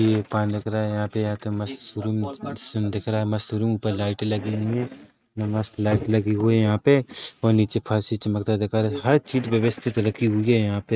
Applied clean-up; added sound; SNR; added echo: neural mask model RNNoise.